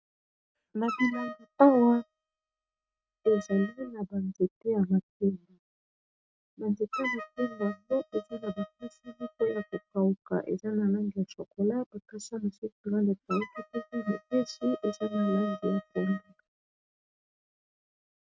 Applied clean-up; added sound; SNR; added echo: neural mask model RNNoise.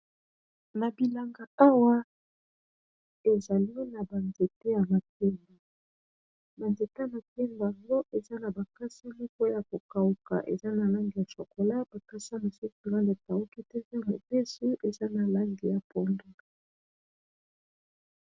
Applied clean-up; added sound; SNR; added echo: none; none; none; none.